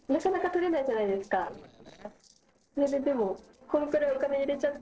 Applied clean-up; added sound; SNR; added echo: neural separator model SepFormer DNS4.